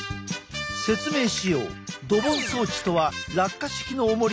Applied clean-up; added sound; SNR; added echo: none; none; none; none.